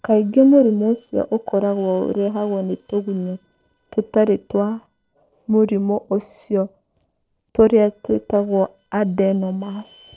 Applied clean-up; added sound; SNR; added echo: neural separator model SepFormer DNS4.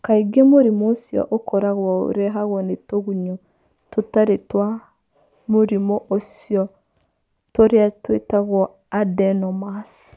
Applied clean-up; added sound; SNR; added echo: none; none; none; none.